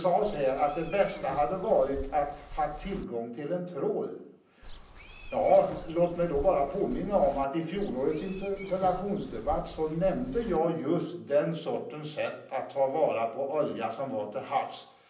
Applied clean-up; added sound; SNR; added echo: none; Walk, footsteps / Insect; 13 dB; reverberation time 0.6 s.